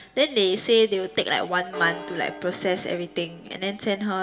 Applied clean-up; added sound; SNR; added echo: none; Church bell; 17 dB; reverberation time 1.1 s.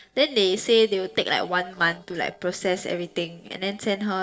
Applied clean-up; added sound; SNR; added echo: neural separator model SepFormer DNS4.